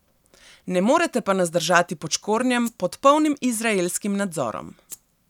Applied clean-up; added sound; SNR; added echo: none; Rattle (instrument); 20 dB; none.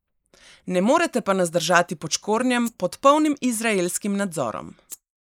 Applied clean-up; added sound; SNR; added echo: neural mask model Resemble Enhance denoiser.